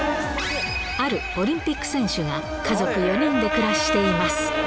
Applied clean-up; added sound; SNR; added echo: none; Brass instrument; 3 dB; none.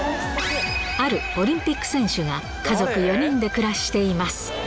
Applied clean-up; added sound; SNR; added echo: none; none; none; none.